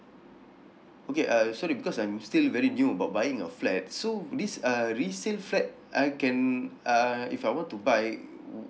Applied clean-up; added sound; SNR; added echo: none; none; none; none.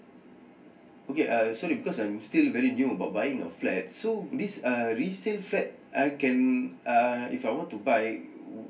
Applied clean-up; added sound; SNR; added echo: none; none; none; reverberation time 0.2 s.